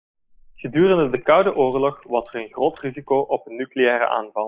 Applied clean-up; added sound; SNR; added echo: neural mask model Resemble Enhance denoiser.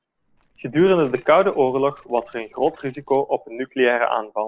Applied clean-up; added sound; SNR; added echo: neural separator model SepFormer DNS4.